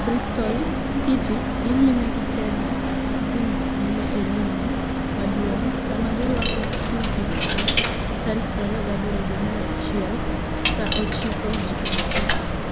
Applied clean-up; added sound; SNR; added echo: none; Coin (dropping); -4 dB; none.